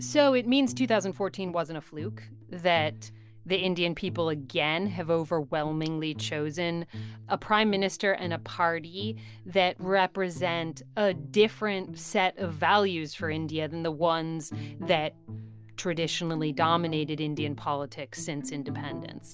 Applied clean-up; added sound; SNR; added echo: none; none; none; none.